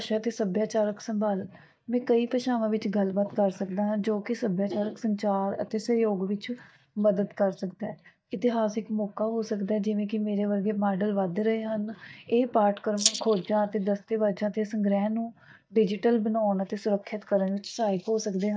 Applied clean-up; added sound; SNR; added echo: neural mask model DeepFilterNet 3.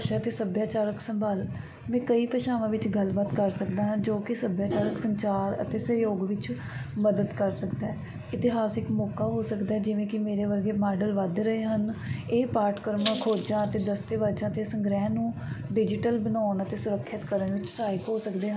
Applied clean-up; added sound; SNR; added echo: none; Rattle (instrument); -1 dB; reverberation time 1.0 s.